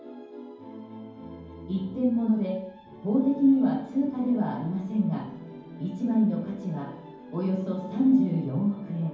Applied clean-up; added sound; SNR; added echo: none; none; none; reverberation time 0.9 s.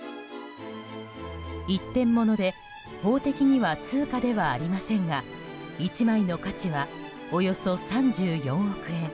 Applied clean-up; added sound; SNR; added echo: none; none; none; none.